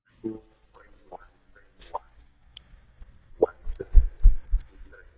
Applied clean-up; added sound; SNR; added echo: neural mask model DeepFilterNet 3.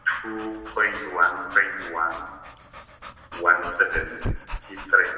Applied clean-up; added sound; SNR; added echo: none; Dog / Breathing; 12 dB; reverberation time 1.3 s.